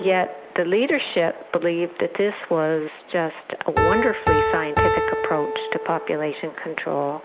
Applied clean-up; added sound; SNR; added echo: none; Piano; 3 dB; none.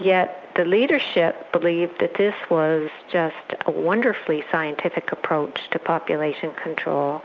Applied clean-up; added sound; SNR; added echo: none; none; none; none.